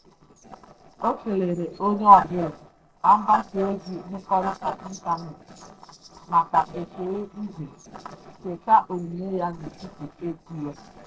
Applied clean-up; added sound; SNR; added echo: neural separator model SepFormer DNS4.